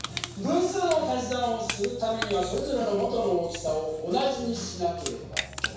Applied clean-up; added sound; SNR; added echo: none; Crushing; 12 dB; reverberation time 0.7 s.